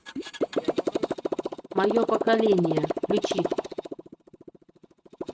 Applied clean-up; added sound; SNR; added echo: neural mask model RNNoise.